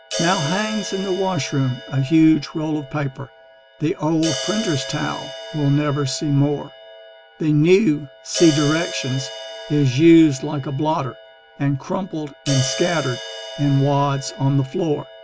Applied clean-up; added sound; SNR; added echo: none; Crash cymbal; 12 dB; none.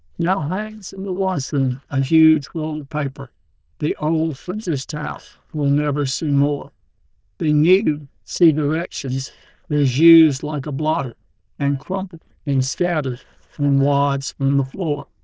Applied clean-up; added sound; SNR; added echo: neural diffusion model UNIVERSE++.